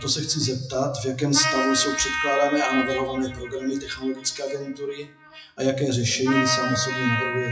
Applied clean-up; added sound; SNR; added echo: classical method WPE with log-MMSE.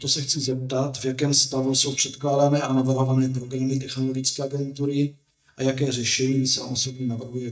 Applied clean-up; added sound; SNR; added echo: neural mask model DeepFilterNet 3.